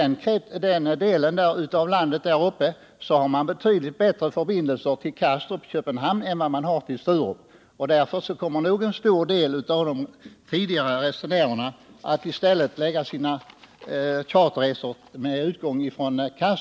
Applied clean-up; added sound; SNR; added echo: none; none; none; none.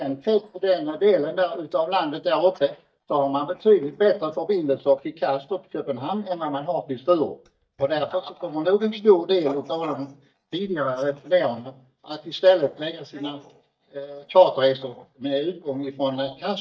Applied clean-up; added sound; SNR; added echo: neural mask model DeepFilterNet 3.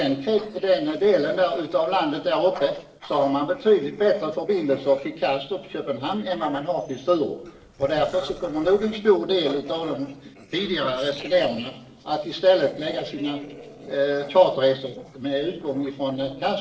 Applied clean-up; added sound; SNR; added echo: neural separator model SepFormer DNS4.